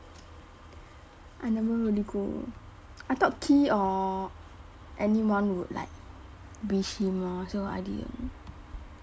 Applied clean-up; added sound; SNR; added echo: none; none; none; none.